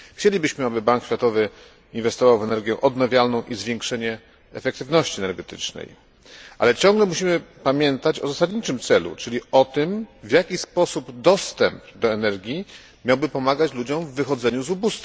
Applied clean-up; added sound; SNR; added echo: none; none; none; none.